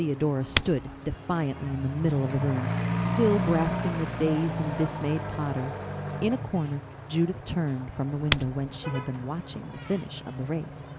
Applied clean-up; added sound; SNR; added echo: none; Typing + Accelerating, revving, vroom / Truck; 3 dB; none.